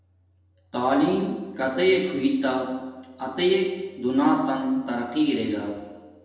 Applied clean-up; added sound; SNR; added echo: none; none; none; reverberation time 1.0 s.